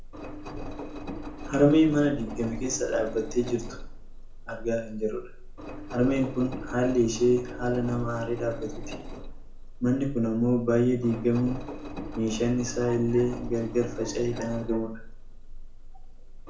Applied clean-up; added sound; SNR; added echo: none; Engine; 9 dB; reverberation time 0.5 s.